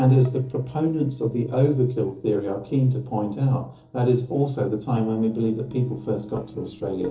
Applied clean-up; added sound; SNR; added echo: neural separator model SepFormer DNS4.